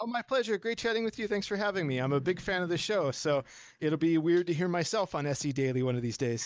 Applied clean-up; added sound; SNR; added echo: neural mask model DeepFilterNet 3.